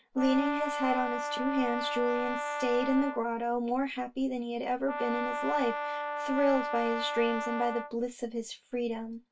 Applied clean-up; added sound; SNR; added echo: none; Brass instrument; 5 dB; reverberation time 0.1 s.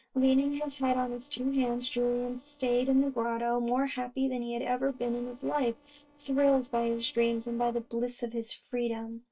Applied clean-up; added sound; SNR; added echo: neural separator model SepFormer DNS4.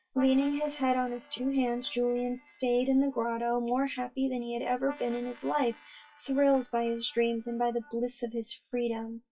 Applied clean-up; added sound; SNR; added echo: classical method WPE with log-MMSE.